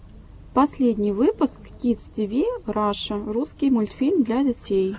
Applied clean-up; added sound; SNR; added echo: none; none; none; none.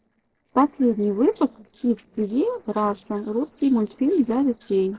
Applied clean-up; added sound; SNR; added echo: neural separator model SepFormer DNS4.